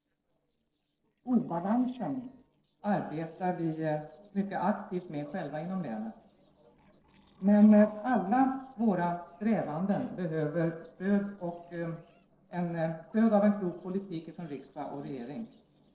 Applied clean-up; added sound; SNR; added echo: neural separator model SepFormer DNS4.